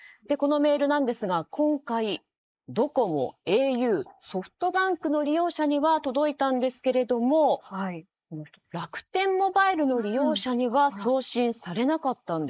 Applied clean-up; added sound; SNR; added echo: neural mask model Resemble Enhance denoiser.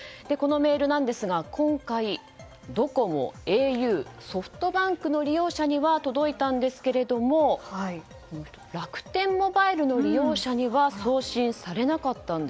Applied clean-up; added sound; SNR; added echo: none; none; none; none.